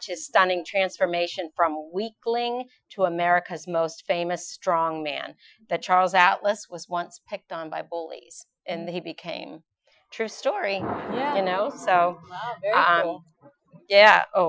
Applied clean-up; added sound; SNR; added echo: classical method Wiener filter.